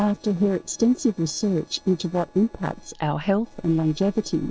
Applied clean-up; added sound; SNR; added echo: neural separator model SepFormer DNS4.